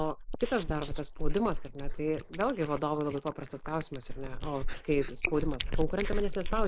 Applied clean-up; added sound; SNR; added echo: neural mask model Resemble Enhance denoiser.